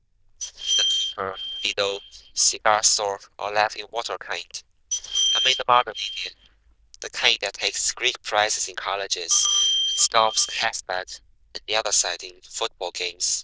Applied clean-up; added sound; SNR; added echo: neural diffusion model UNIVERSE++.